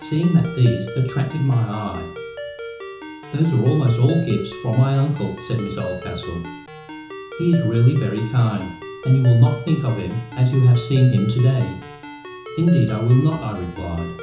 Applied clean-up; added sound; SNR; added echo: none; Ringtone; 15 dB; reverberation time 0.6 s.